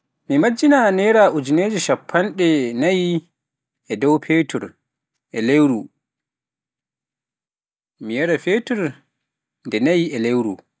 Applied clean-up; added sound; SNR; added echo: none; none; none; none.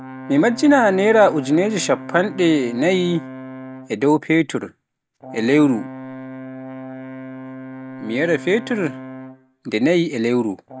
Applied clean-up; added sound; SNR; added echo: none; Brass instrument; 15 dB; none.